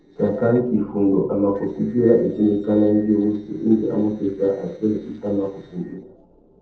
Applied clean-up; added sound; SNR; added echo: neural separator model SepFormer DNS4.